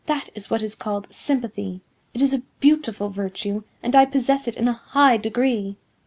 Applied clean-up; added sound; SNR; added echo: none; none; none; none.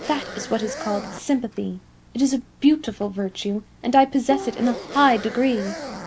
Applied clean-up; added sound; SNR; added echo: none; Bowed string instrument + Zipper (clothing); 13 dB; none.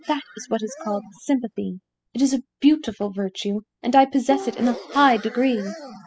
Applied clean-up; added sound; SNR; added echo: classical method spectral subtraction.